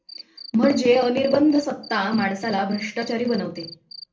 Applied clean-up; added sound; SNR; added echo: none; Cricket; 20 dB; reverberation time 0.3 s.